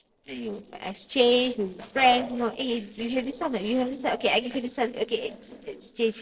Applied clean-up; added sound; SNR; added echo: neural separator model SepFormer DNS4.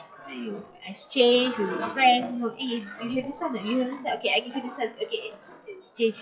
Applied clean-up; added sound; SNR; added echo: classical method WPE with log-MMSE.